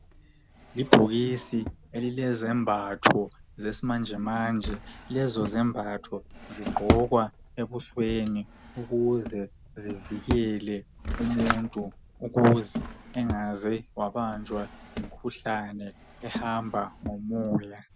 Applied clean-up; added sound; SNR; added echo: none; Drawer open or close; 8 dB; none.